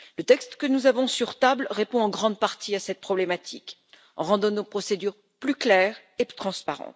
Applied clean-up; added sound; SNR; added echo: none; none; none; none.